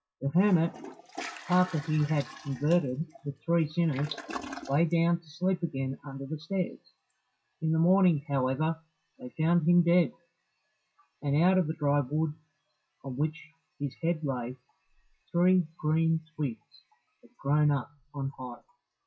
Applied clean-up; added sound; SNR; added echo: classical method WPE with log-MMSE.